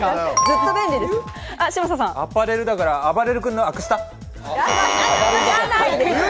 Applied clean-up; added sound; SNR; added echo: none; Brass instrument; 18 dB; none.